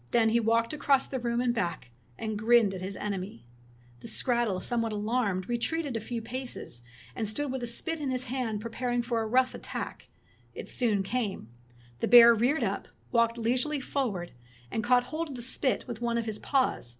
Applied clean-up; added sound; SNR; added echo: none; none; none; none.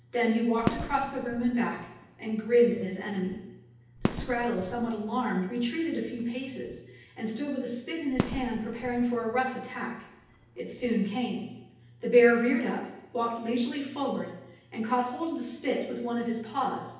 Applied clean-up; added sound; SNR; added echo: none; Fireworks; 10 dB; reverberation time 0.9 s.